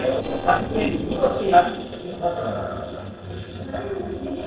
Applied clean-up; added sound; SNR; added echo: neural separator model SepFormer DNS4.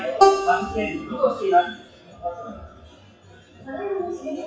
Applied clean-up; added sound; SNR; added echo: classical method WPE with log-MMSE.